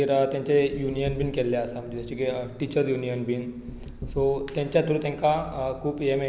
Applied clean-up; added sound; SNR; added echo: none; Knock / Wood; 16 dB; none.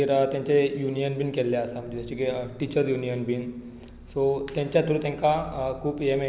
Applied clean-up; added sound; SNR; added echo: none; none; none; none.